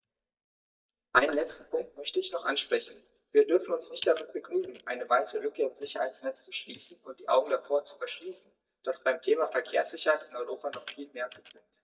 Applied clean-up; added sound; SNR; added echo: neural mask model DeepFilterNet 3.